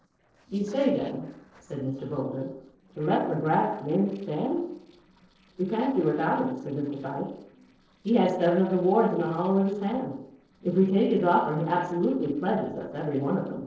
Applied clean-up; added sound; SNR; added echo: neural separator model SepFormer DNS4.